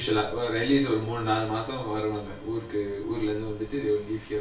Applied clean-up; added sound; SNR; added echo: none; Wind; 18 dB; reverberation time 0.3 s.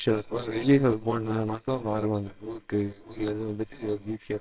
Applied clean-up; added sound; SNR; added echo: neural separator model SepFormer WHAMR!.